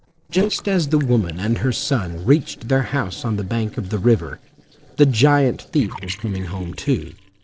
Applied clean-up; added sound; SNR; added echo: neural separator model SepFormer DNS4.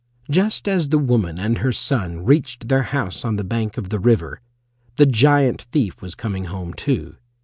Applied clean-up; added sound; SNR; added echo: none; none; none; none.